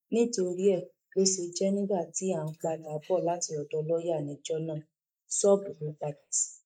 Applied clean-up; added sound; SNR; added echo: neural mask model Resemble Enhance denoiser.